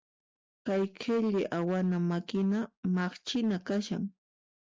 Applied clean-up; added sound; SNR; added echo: none; none; none; none.